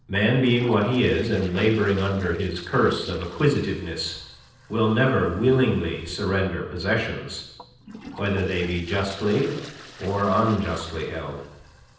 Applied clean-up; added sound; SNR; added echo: neural separator model SepFormer DNS4.